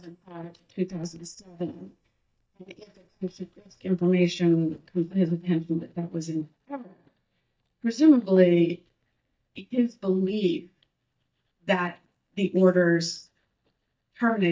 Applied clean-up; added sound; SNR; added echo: neural mask model DeepFilterNet 3.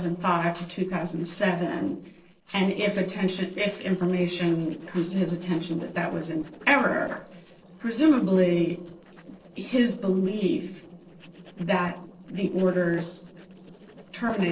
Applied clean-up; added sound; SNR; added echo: neural separator model SepFormer DNS4.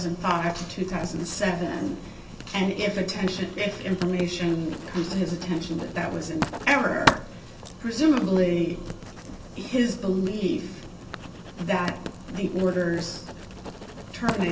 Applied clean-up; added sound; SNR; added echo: none; Writing; 9 dB; reverberation time 0.2 s.